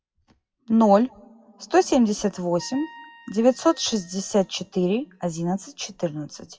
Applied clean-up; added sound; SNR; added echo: classical method WPE with log-MMSE.